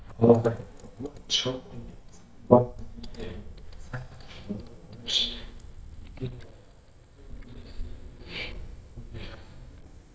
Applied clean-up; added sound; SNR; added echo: neural mask model DeepFilterNet 3.